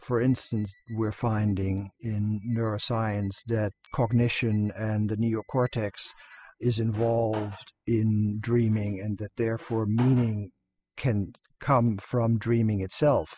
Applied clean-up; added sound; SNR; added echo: classical method spectral subtraction.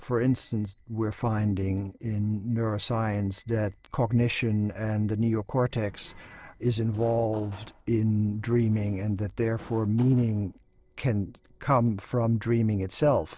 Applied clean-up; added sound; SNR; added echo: neural separator model SepFormer DNS4.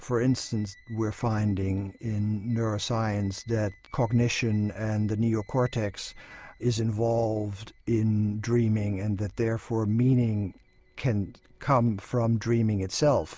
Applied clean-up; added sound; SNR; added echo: none; none; none; none.